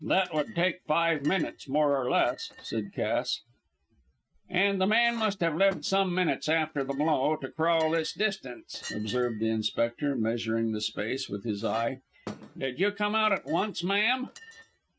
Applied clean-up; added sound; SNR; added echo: neural mask model RNNoise.